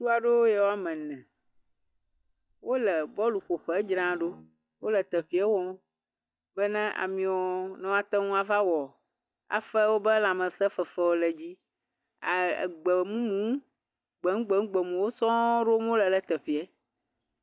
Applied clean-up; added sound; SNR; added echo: neural mask model DeepFilterNet 3.